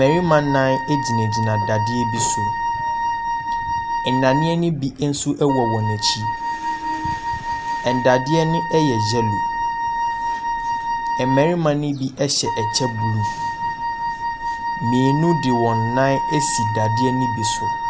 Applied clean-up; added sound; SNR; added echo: none; Wind instrument, woodwind instrument; 2 dB; none.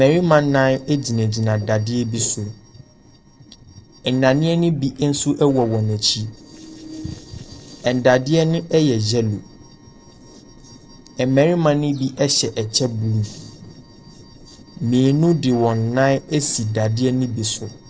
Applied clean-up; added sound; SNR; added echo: neural separator model SepFormer DNS4.